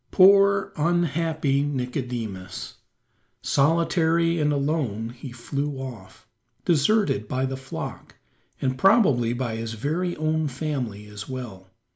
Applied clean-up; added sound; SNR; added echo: none; none; none; none.